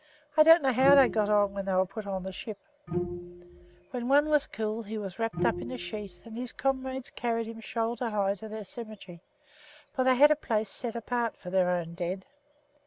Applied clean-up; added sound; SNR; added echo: none; Bowed string instrument; 9 dB; none.